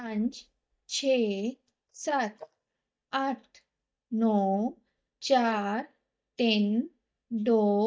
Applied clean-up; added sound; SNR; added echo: neural mask model DeepFilterNet 3.